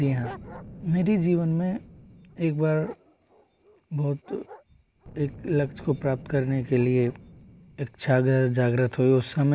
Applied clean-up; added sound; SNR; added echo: none; Boom + Dog; 20 dB; none.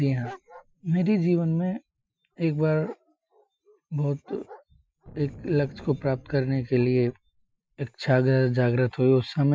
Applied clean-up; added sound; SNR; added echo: classical method Wiener filter.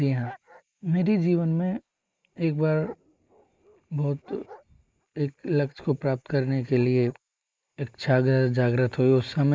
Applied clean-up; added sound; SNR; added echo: neural mask model Resemble Enhance denoiser.